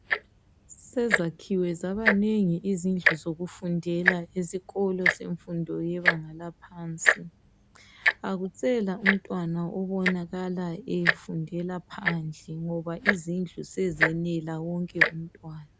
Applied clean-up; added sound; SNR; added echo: none; Tick-tock; 1 dB; none.